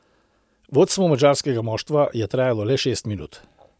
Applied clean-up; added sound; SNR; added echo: none; none; none; none.